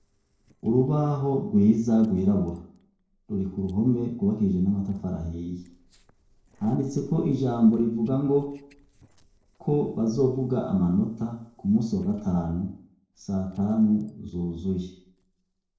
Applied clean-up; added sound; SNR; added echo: neural separator model SepFormer DNS4.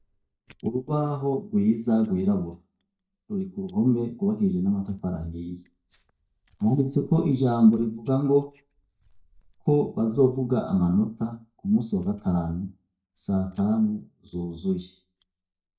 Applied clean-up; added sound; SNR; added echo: neural mask model DeepFilterNet 3.